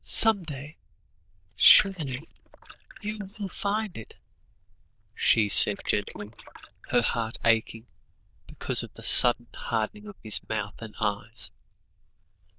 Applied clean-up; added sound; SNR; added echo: neural diffusion model UNIVERSE++.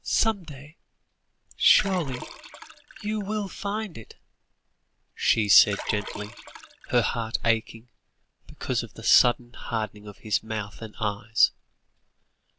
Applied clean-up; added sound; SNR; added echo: none; Liquid; 13 dB; none.